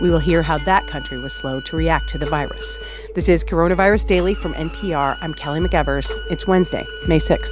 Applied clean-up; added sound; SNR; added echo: none; Bowed string instrument; 17 dB; none.